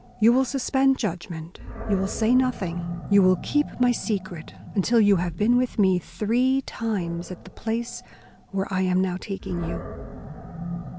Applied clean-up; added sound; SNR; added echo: none; Animal; 13 dB; none.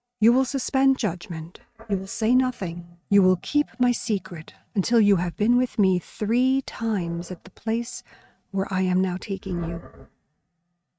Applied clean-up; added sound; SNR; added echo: neural mask model RNNoise.